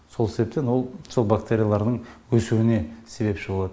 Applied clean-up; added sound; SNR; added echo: none; none; none; none.